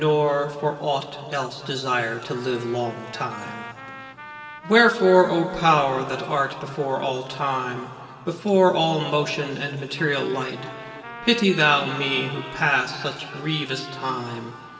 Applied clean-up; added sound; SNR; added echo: none; Trumpet; 18 dB; reverberation time 2.6 s.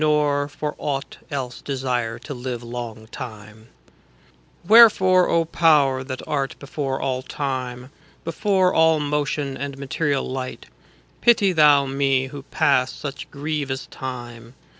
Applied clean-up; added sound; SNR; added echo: none; none; none; none.